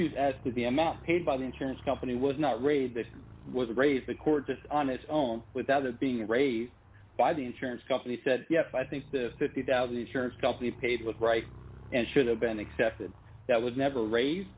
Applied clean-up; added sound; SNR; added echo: none; Motorcycle; 20 dB; none.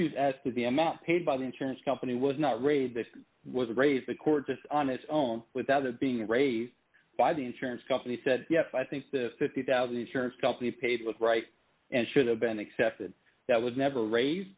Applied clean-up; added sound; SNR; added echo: none; none; none; none.